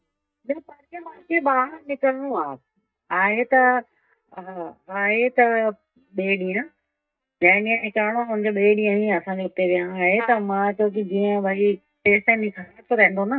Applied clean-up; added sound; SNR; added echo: neural mask model DeepFilterNet 3.